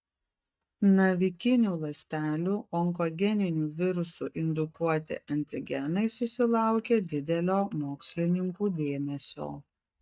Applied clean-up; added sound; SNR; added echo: neural mask model DeepFilterNet 3.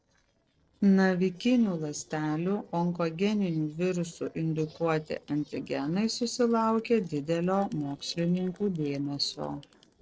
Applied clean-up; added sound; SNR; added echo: neural separator model SepFormer DNS4.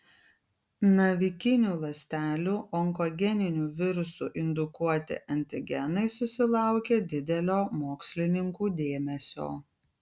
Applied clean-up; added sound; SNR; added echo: none; none; none; none.